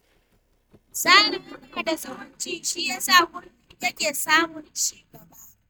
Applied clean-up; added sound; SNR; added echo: neural mask model DeepFilterNet 3.